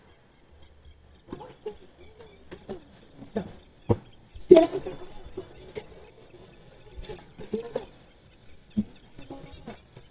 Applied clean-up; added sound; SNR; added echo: neural mask model DeepFilterNet 3.